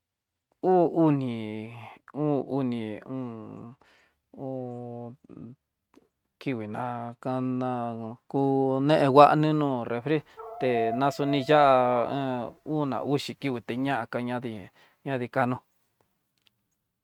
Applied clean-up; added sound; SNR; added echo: neural mask model RNNoise.